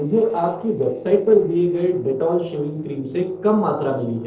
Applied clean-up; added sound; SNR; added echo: neural separator model SepFormer DNS4.